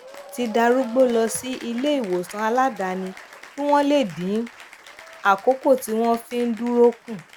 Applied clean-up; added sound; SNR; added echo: none; Applause / Cheering; 20 dB; none.